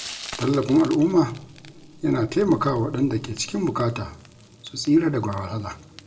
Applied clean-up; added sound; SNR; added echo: none; Frying (food); 19 dB; reverberation time 1.2 s.